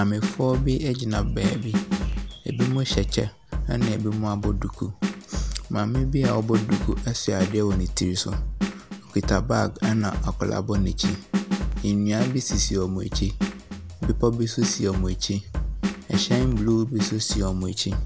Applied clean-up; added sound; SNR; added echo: none; Drum kit; 3 dB; none.